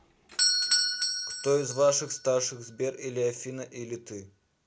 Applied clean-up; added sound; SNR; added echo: none; Doorbell; 2 dB; none.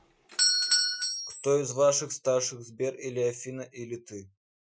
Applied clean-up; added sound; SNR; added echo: classical method Wiener filter.